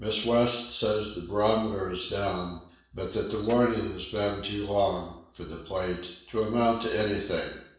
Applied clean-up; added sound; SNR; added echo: neural separator model SepFormer DNS4.